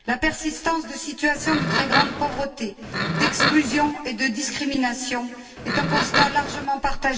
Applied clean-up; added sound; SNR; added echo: none; Livestock, farm animals, working animals; -1 dB; reverberation time 1.9 s.